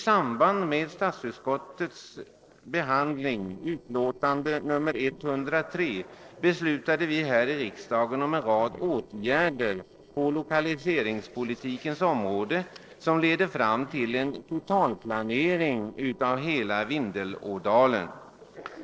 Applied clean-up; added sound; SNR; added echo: neural separator model SepFormer DNS4.